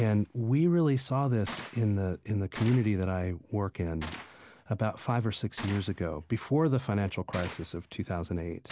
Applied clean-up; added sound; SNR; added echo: none; Gunshot, gunfire; 18 dB; none.